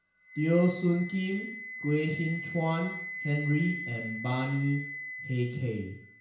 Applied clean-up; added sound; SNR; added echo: none; Wind instrument, woodwind instrument; 10 dB; reverberation time 0.5 s.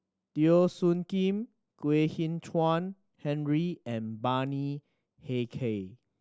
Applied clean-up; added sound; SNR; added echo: none; none; none; none.